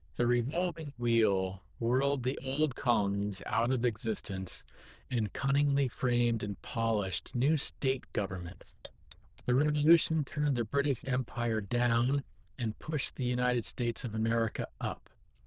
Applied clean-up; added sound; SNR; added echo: neural diffusion model UNIVERSE++.